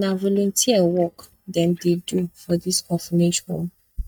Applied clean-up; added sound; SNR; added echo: neural mask model DeepFilterNet 3.